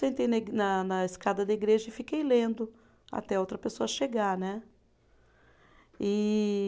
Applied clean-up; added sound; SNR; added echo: none; none; none; none.